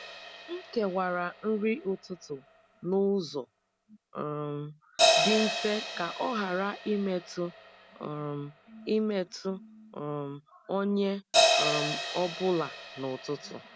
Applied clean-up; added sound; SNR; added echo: none; Crash cymbal; 0 dB; none.